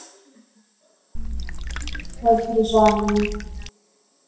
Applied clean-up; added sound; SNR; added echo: none; Water / Liquid; 6 dB; reverberation time 0.7 s.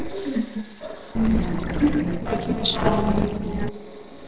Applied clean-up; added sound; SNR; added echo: neural separator model SepFormer DNS4.